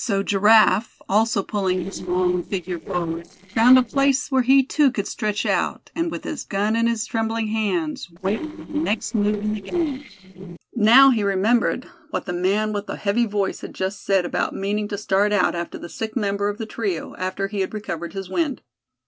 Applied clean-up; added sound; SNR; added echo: neural separator model SepFormer DNS4.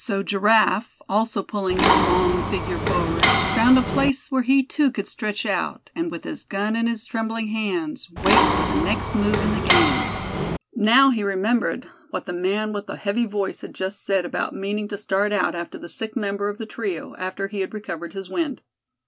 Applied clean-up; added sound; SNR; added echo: none; Mechanisms; -2 dB; none.